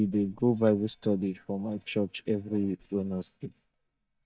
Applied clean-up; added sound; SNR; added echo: neural mask model DeepFilterNet 3.